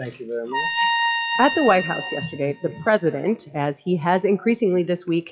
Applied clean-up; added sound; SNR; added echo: classical method WPE with log-MMSE.